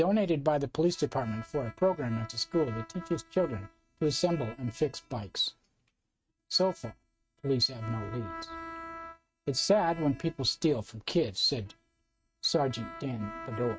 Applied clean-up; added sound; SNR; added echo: neural mask model RNNoise.